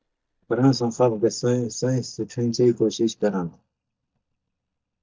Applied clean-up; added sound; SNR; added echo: neural mask model DeepFilterNet 3.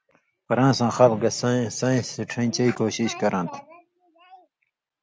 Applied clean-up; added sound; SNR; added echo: none; none; none; none.